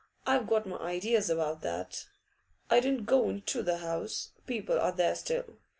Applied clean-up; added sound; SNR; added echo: none; none; none; none.